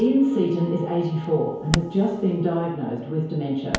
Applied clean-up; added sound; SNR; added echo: none; Hammer; 14 dB; reverberation time 1.0 s.